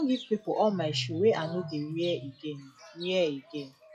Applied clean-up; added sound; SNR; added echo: classical method log-MMSE.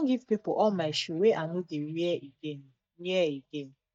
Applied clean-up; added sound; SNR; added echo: neural mask model DeepFilterNet 3.